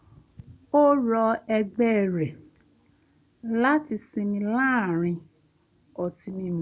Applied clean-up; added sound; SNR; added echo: none; none; none; none.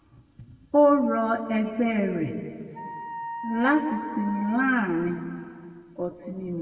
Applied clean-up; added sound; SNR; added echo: none; Wind instrument, woodwind instrument; 12 dB; reverberation time 1.6 s.